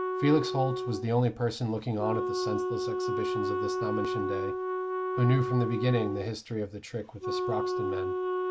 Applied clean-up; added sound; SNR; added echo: none; Wind instrument, woodwind instrument; 1 dB; none.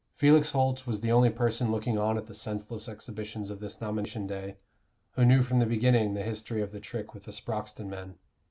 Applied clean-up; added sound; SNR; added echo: none; none; none; none.